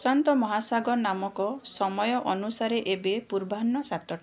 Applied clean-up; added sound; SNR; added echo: none; none; none; none.